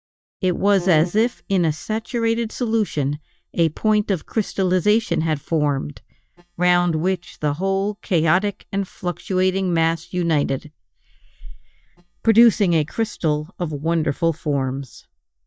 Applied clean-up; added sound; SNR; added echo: neural mask model DeepFilterNet 3.